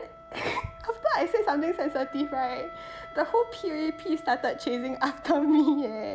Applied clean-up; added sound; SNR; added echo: none; Wind instrument, woodwind instrument; 16 dB; none.